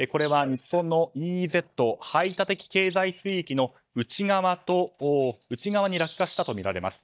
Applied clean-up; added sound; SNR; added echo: neural mask model DeepFilterNet 3.